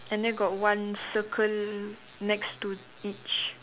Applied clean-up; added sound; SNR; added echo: none; none; none; none.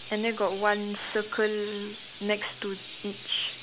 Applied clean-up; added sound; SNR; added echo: none; Chirp, tweet; 14 dB; none.